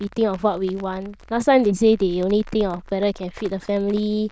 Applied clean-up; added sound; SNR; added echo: neural diffusion model UNIVERSE++.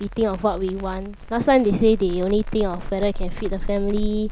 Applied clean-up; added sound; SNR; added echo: none; Crackle; 6 dB; none.